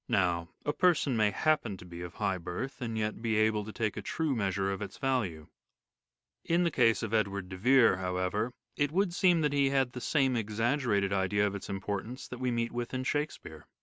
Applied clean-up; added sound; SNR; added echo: none; none; none; none.